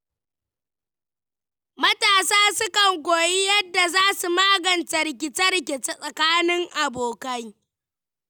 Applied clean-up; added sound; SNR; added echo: none; none; none; none.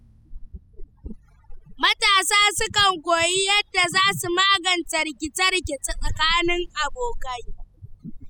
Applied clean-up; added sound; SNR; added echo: classical method spectral subtraction.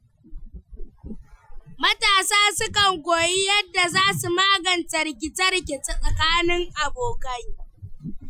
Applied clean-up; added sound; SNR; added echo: classical method Wiener filter.